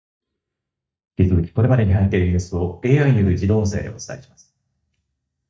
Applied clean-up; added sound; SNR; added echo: neural mask model DeepFilterNet 3.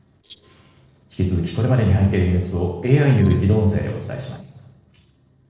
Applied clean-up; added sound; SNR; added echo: neural separator model SepFormer DNS4.